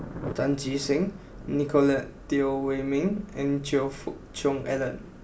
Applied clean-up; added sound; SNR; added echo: none; Thunder; 17 dB; none.